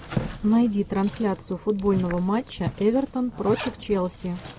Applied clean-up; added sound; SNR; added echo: none; Zipper (clothing); 11 dB; none.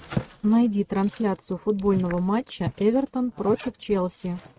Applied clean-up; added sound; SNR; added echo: neural mask model RNNoise.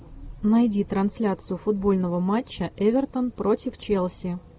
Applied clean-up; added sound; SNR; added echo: none; none; none; none.